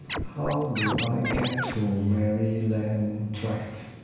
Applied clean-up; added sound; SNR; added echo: none; Scratching (performance technique); 4 dB; reverberation time 1.0 s.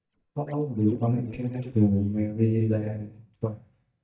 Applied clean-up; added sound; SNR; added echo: neural mask model DeepFilterNet 3.